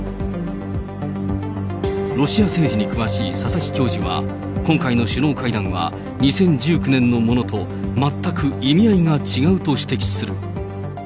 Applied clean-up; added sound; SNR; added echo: none; none; none; none.